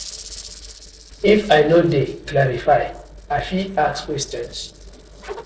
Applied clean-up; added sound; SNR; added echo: neural separator model SepFormer DNS4.